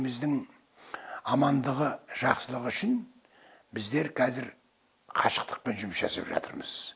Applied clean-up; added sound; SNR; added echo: none; none; none; none.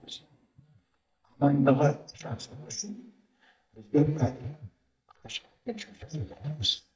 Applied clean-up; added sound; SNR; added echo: neural mask model DeepFilterNet 3.